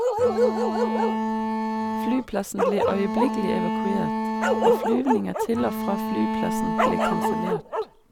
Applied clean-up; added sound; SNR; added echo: none; Bark + Bowed string instrument; -5 dB; none.